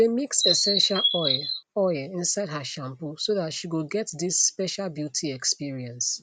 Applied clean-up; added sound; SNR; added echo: none; Chirp, tweet; -3 dB; none.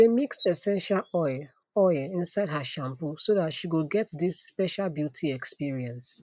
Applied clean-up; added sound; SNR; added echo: neural mask model DeepFilterNet 3.